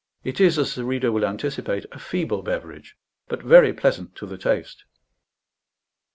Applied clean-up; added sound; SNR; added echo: none; none; none; none.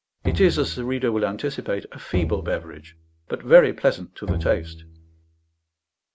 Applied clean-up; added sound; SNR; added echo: none; Bowed string instrument; 8 dB; none.